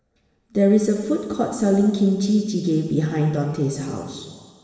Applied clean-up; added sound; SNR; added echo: none; none; none; reverberation time 1.6 s.